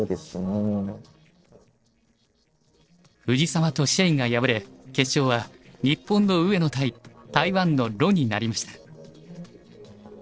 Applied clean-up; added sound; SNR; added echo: neural separator model SepFormer DNS4.